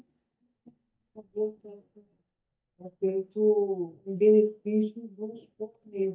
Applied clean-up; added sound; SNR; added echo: neural mask model DeepFilterNet 3.